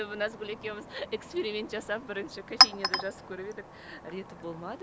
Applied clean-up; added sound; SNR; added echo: none; Chink, clink; -5 dB; none.